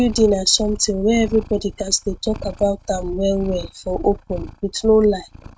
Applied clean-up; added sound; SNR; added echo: neural mask model RNNoise.